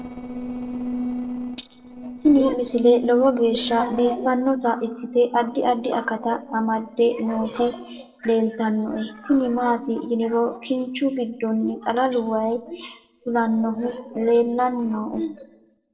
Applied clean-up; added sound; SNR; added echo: neural separator model SepFormer DNS4.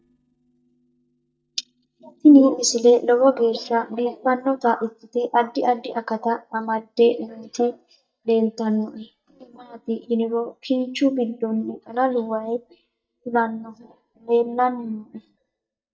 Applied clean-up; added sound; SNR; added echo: neural mask model DeepFilterNet 3.